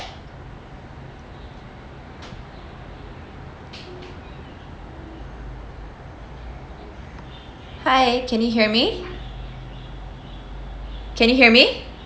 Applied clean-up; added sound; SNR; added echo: none; none; none; none.